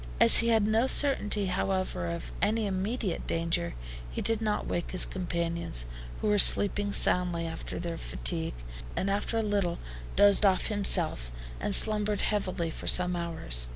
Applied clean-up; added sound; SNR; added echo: none; none; none; none.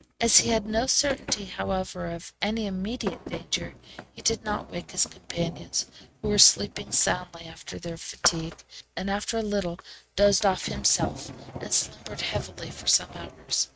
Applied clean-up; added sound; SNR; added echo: neural mask model RNNoise.